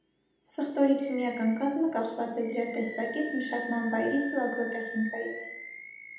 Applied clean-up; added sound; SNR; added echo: none; Animal; 12 dB; reverberation time 0.8 s.